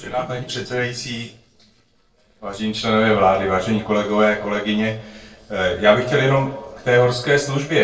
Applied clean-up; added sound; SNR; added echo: neural separator model SepFormer DNS4.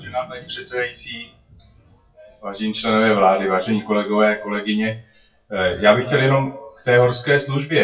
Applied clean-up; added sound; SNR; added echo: classical method WPE with log-MMSE.